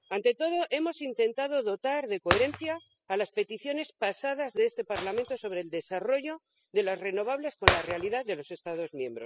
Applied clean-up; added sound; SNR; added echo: classical method spectral subtraction.